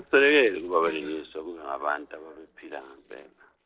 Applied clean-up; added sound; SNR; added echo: neural separator model SepFormer DNS4.